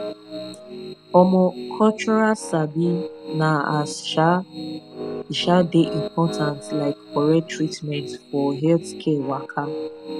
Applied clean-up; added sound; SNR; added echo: none; Piano; 11 dB; none.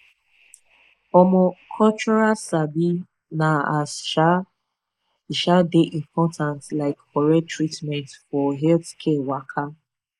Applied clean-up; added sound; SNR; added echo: neural mask model Resemble Enhance denoiser.